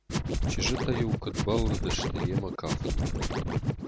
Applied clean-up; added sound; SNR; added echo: none; Scratching (performance technique); -5 dB; none.